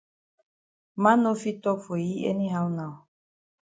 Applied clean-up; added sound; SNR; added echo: none; none; none; none.